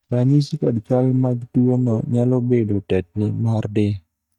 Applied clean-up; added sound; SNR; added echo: neural mask model DeepFilterNet 3.